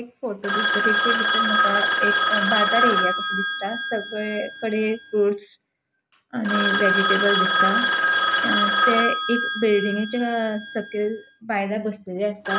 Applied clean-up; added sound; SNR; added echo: none; Telephone; -2 dB; none.